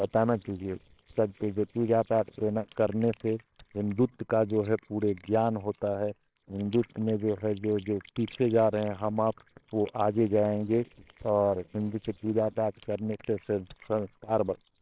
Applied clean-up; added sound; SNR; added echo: neural separator model SepFormer WHAMR!.